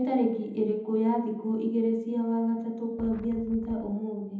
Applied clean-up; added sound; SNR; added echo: none; Wind; 16 dB; reverberation time 1.0 s.